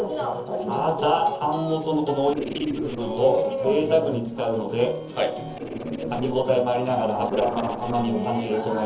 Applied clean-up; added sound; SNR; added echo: neural separator model SepFormer DNS4.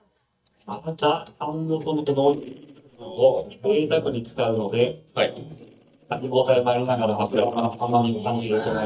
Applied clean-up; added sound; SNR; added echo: neural mask model DeepFilterNet 3.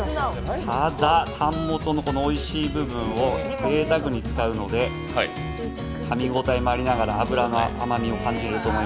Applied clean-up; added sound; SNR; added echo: none; none; none; none.